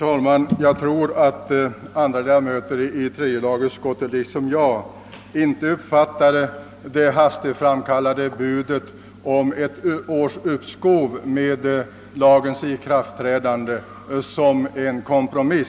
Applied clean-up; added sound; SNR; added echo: none; none; none; none.